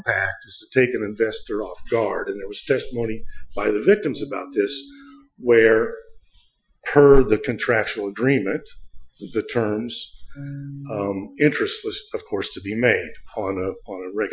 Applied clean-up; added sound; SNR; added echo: classical method Wiener filter.